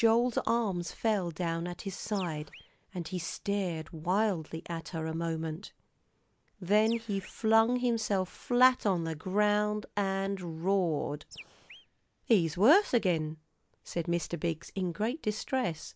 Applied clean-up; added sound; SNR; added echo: neural mask model Resemble Enhance denoiser.